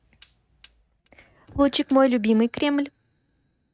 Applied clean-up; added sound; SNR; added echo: neural mask model RNNoise.